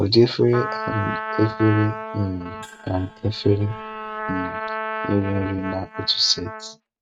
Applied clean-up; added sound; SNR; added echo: neural mask model RNNoise.